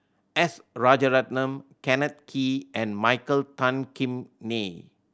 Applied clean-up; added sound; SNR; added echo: none; none; none; none.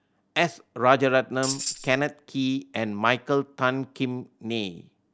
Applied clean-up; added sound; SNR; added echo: none; Tambourine; 6 dB; none.